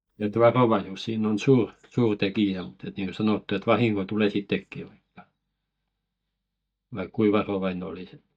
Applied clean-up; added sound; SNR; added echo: neural mask model DeepFilterNet 3.